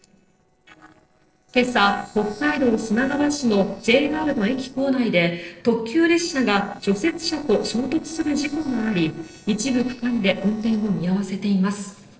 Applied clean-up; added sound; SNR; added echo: neural separator model SepFormer DNS4.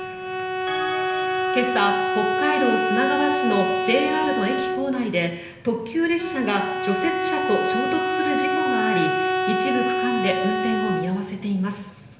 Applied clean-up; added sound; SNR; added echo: none; Bowed string instrument; -1 dB; reverberation time 0.9 s.